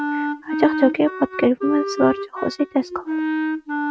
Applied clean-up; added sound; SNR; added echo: neural mask model RNNoise.